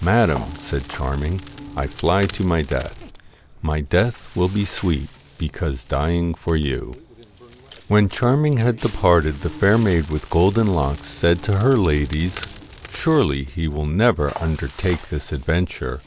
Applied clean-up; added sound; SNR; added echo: none; Cutlery, silverware + Crackle; 17 dB; none.